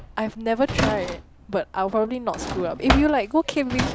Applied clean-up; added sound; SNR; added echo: none; Drawer open or close; 4 dB; none.